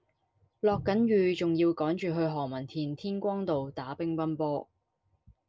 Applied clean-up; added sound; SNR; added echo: none; none; none; none.